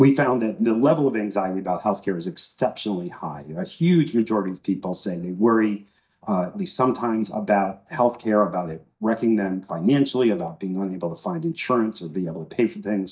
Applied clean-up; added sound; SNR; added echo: neural mask model DeepFilterNet 3.